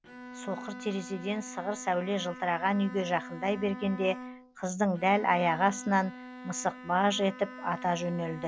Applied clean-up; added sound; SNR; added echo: none; Bowed string instrument; 14 dB; none.